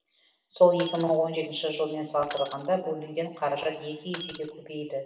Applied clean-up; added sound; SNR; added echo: none; Shatter; 3 dB; reverberation time 1.1 s.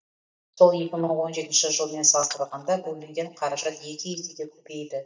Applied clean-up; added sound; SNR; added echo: neural mask model DeepFilterNet 3.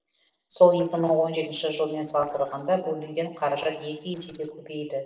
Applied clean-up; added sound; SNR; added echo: neural separator model SepFormer DNS4.